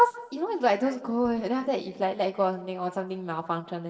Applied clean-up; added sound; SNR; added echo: neural separator model SepFormer DNS4.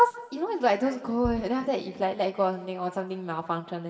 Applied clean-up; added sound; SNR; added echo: none; Bass drum; 17 dB; reverberation time 2.4 s.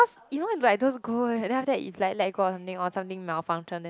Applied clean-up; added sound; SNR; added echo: none; none; none; none.